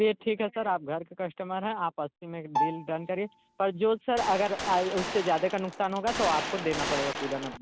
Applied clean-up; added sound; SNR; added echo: none; Gunshot, gunfire + Bowed string instrument; 5 dB; none.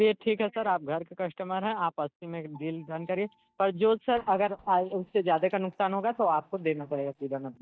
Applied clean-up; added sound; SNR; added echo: neural mask model DeepFilterNet 3.